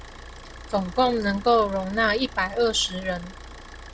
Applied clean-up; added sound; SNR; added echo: none; Idling / Car; 17 dB; none.